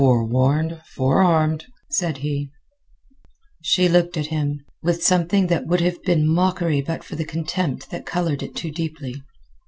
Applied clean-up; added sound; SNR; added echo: none; none; none; none.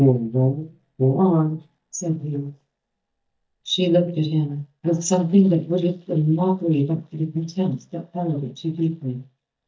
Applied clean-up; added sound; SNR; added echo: neural mask model DeepFilterNet 3.